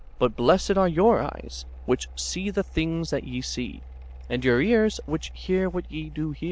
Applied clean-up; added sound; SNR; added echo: none; Mechanical fan; 14 dB; none.